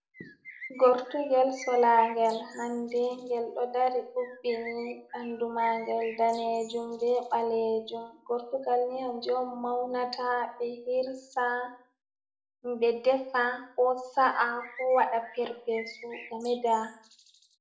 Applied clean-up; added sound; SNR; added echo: none; Bird; 19 dB; reverberation time 0.5 s.